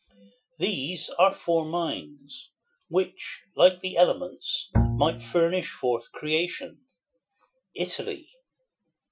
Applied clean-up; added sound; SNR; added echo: classical method Wiener filter.